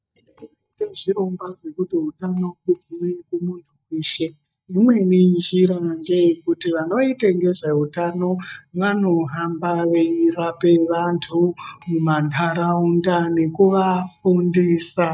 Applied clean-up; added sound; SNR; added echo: neural mask model DeepFilterNet 3.